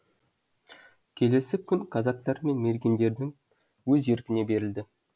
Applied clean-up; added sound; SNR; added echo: none; none; none; none.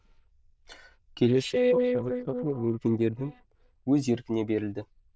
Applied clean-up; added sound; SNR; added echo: neural diffusion model UNIVERSE++.